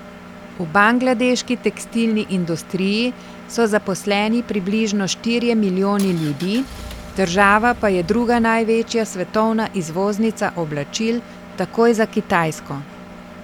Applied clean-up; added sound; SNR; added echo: none; Engine + Engine; 17 dB; none.